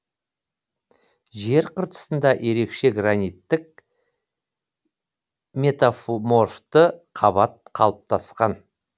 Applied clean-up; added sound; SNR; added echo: none; none; none; none.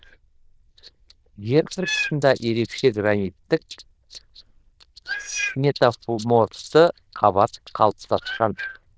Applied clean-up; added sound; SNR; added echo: neural diffusion model UNIVERSE++.